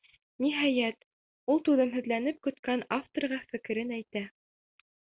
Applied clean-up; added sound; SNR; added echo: none; none; none; none.